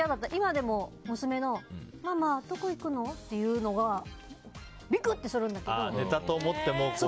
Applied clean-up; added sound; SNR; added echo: none; none; none; none.